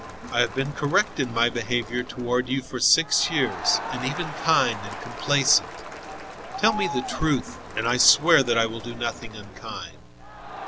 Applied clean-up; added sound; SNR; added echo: none; Crowd; 11 dB; none.